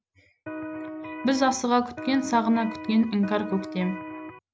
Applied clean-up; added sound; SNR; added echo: none; Electric guitar; 10 dB; none.